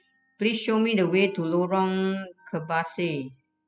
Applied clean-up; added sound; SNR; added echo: classical method spectral subtraction.